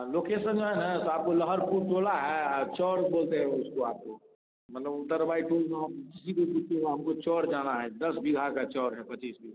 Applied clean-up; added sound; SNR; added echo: none; none; none; none.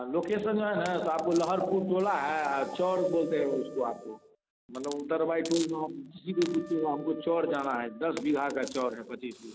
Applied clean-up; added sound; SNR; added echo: none; Hiss + Wind instrument, woodwind instrument; 18 dB; none.